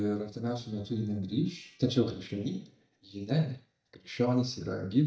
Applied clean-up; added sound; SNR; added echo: neural mask model DeepFilterNet 3.